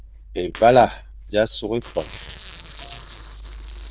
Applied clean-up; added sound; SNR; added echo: neural diffusion model UNIVERSE++.